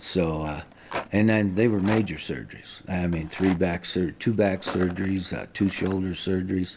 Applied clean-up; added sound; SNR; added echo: none; Rattle; 16 dB; none.